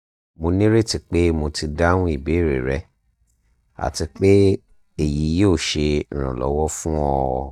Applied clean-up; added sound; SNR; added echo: neural mask model DeepFilterNet 3.